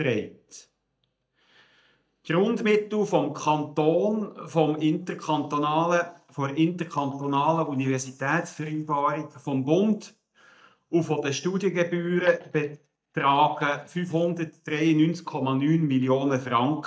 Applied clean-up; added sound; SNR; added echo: neural mask model DeepFilterNet 3.